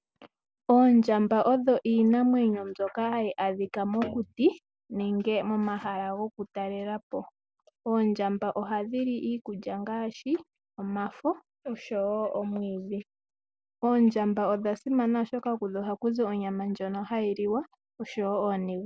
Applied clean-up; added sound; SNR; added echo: none; none; none; none.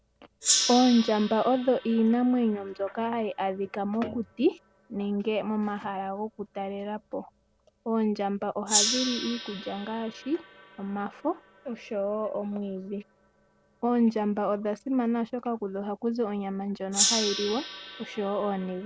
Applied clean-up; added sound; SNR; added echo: none; Gong; 7 dB; none.